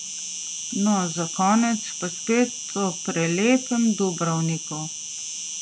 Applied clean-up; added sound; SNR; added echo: none; Insect; 8 dB; none.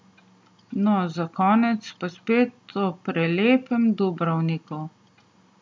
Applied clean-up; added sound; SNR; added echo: none; none; none; none.